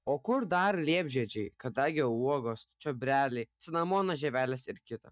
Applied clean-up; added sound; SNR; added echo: neural mask model DeepFilterNet 3.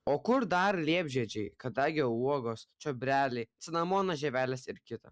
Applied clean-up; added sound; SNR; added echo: none; none; none; none.